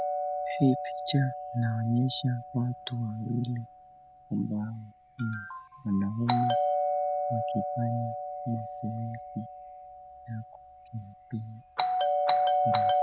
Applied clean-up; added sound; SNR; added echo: none; Doorbell; -1 dB; none.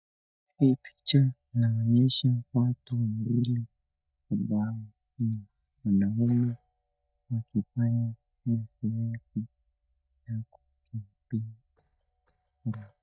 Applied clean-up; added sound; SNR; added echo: neural mask model DeepFilterNet 3.